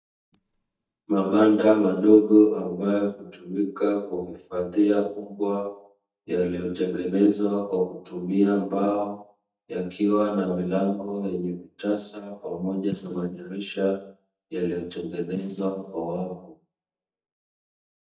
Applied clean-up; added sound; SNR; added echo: neural mask model DeepFilterNet 3.